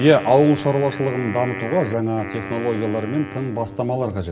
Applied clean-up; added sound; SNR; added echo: none; Wind instrument, woodwind instrument; 13 dB; reverberation time 0.6 s.